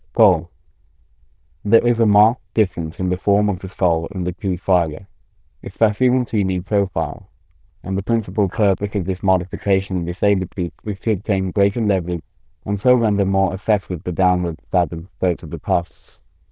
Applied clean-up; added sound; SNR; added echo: neural diffusion model UNIVERSE++.